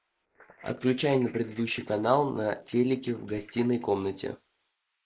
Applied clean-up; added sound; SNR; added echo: neural mask model Resemble Enhance denoiser.